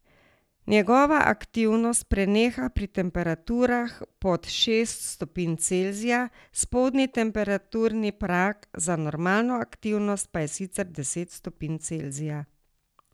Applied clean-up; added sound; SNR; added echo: none; none; none; none.